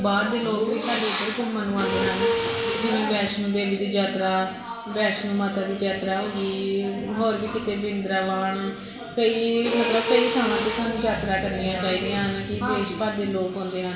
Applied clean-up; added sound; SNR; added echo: none; Mechanisms; 4 dB; reverberation time 0.9 s.